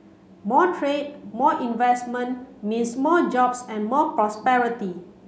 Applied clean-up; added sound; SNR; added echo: none; none; none; none.